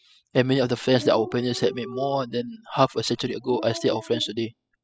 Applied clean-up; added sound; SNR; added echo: classical method spectral subtraction.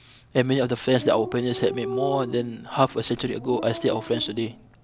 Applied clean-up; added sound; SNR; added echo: none; Dog; 10 dB; none.